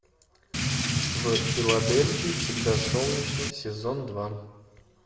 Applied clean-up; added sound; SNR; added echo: none; Drip / Rain; -3 dB; reverberation time 1.0 s.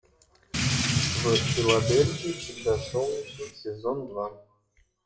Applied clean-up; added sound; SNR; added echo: classical method WPE with log-MMSE.